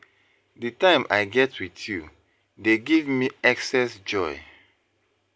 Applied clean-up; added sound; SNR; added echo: none; none; none; none.